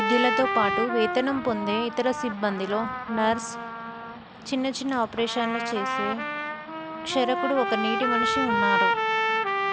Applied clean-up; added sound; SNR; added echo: none; Trumpet; 0 dB; none.